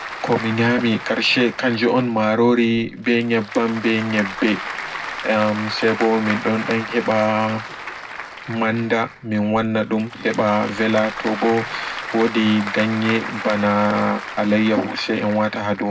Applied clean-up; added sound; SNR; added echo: none; Applause / Crowd; 11 dB; reverberation time 0.3 s.